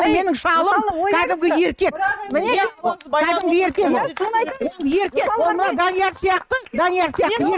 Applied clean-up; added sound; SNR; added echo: neural mask model RNNoise.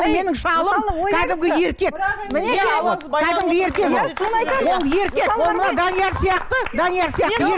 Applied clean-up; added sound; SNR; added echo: none; Writing; 16 dB; none.